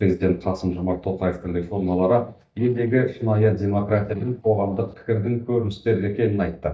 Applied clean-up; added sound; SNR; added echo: neural mask model DeepFilterNet 3.